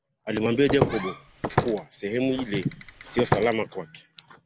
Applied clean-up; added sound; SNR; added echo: none; Walk, footsteps; 3 dB; none.